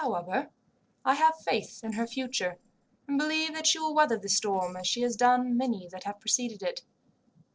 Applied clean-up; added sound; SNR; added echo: neural separator model SepFormer DNS4.